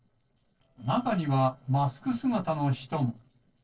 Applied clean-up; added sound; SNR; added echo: neural separator model SepFormer DNS4.